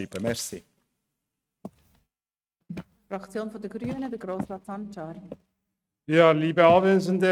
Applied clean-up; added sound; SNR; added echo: neural mask model RNNoise.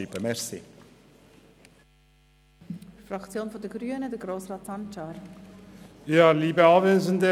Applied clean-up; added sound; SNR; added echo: none; none; none; none.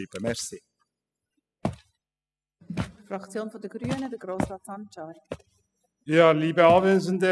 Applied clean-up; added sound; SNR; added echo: classical method spectral subtraction.